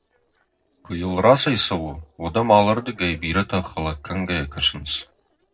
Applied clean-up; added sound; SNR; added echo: neural separator model SepFormer DNS4.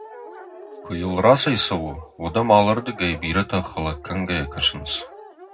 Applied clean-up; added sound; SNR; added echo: none; Dog; 17 dB; reverberation time 0.3 s.